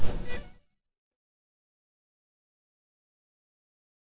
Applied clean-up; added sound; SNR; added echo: neural mask model DeepFilterNet 3.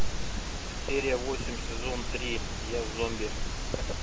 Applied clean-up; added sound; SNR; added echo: none; none; none; none.